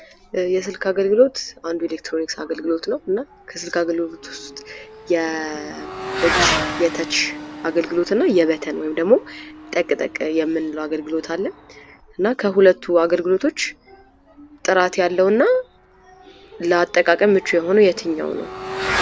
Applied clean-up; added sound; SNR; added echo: none; Motorcycle / Accelerating, revving, vroom; 11 dB; none.